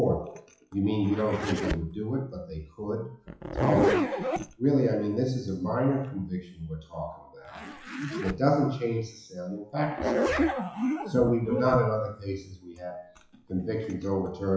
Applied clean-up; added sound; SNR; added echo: classical method WPE with log-MMSE.